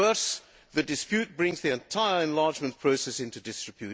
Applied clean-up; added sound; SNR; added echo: none; none; none; none.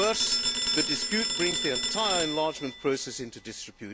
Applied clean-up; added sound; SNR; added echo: none; Telephone; 0 dB; none.